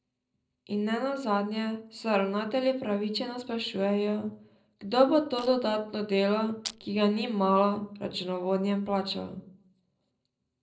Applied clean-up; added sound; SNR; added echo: neural separator model SepFormer DNS4.